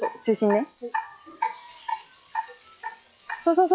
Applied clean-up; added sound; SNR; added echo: classical method log-MMSE.